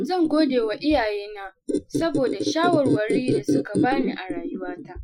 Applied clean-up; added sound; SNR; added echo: classical method Wiener filter.